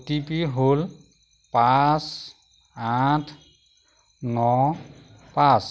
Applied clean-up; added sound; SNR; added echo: none; none; none; none.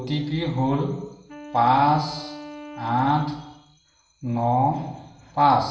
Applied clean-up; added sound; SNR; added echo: none; Wind instrument, woodwind instrument; 17 dB; reverberation time 0.9 s.